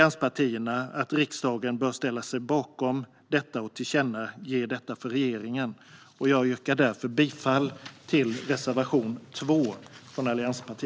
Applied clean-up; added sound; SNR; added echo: none; none; none; none.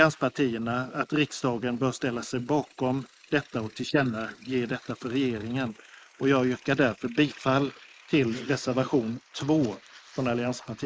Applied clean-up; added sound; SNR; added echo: neural mask model Resemble Enhance denoiser.